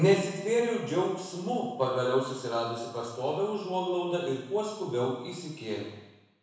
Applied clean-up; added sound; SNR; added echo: none; none; none; reverberation time 1.0 s.